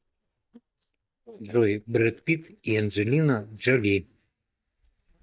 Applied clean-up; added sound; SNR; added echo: neural mask model DeepFilterNet 3.